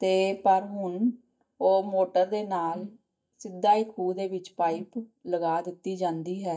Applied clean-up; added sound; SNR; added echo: neural mask model DeepFilterNet 3.